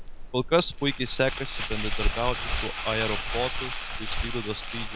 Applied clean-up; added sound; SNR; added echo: none; Crumpling, crinkling; 0 dB; none.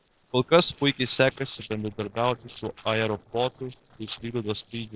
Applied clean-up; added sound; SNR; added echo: neural separator model SepFormer DNS4.